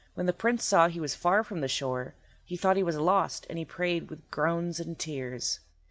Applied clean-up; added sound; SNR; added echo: none; none; none; none.